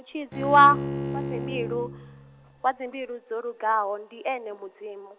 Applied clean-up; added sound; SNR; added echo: none; Bowed string instrument; 7 dB; none.